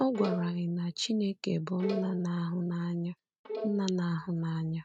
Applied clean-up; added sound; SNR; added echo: neural mask model RNNoise.